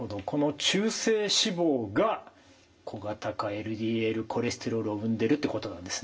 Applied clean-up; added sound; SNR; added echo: none; none; none; reverberation time 0.1 s.